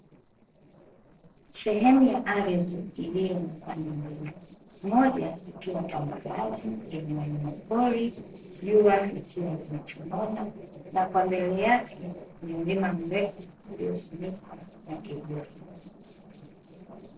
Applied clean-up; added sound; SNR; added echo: neural separator model SepFormer DNS4.